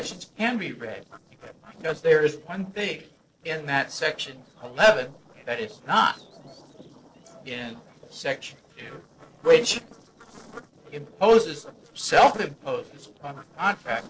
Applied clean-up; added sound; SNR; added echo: neural separator model SepFormer DNS4.